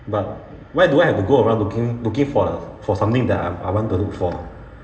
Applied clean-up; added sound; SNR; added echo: none; none; none; reverberation time 1.6 s.